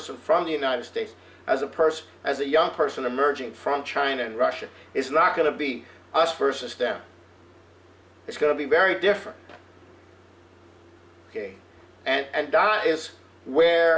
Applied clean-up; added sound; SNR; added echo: none; none; none; none.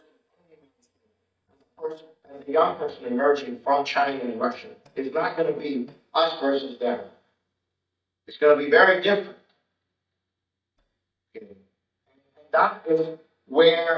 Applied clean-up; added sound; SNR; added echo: neural mask model DeepFilterNet 3.